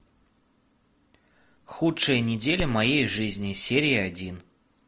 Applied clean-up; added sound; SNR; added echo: none; Crackle; 14 dB; none.